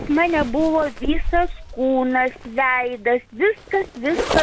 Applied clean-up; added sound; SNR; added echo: none; Zipper (clothing); 7 dB; none.